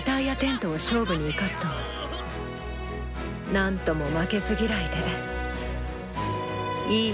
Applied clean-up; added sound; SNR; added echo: none; none; none; none.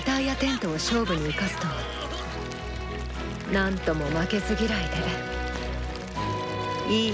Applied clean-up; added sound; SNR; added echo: none; Stream / Liquid; 16 dB; none.